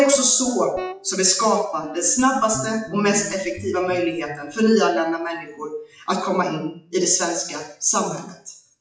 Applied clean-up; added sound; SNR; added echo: classical method WPE with log-MMSE.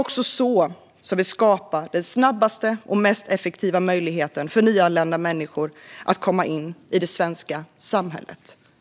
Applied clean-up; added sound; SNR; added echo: none; none; none; none.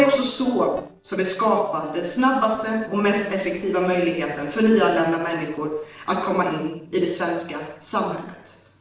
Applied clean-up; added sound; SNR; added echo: neural separator model SepFormer DNS4.